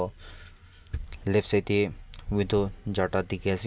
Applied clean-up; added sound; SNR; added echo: none; none; none; none.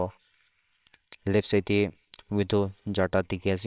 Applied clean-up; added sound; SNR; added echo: neural separator model SepFormer WHAMR!.